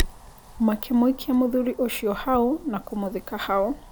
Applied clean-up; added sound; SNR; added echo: none; Wind; 11 dB; none.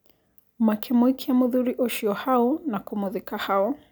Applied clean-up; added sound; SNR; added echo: none; none; none; none.